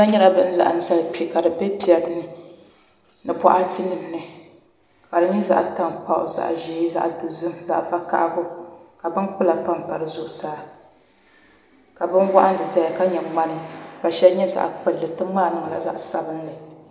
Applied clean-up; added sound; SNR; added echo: none; none; none; none.